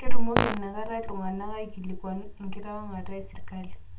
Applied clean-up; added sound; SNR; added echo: none; Fart; 2 dB; reverberation time 0.2 s.